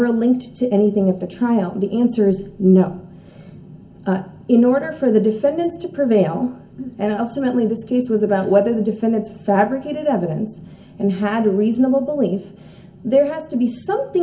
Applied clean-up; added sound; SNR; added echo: none; none; none; reverberation time 0.3 s.